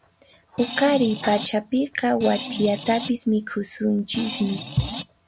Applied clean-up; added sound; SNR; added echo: none; Screech; 9 dB; none.